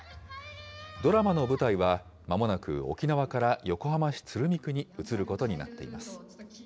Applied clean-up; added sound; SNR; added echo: none; none; none; none.